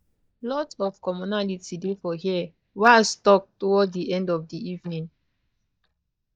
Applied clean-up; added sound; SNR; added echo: neural mask model DeepFilterNet 3.